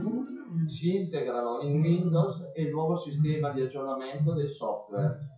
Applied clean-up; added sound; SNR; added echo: classical method WPE with log-MMSE.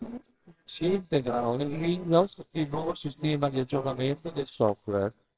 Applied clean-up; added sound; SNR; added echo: neural separator model SepFormer WHAMR!.